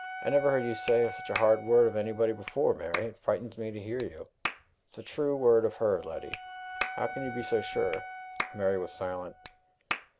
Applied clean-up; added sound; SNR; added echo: none; Wind instrument, woodwind instrument + Clapping; 10 dB; none.